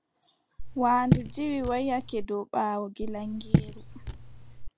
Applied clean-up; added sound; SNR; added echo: none; Raindrop / Drip; 0 dB; none.